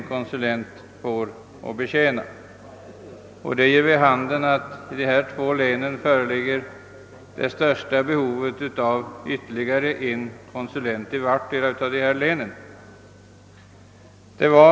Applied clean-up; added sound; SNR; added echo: none; none; none; none.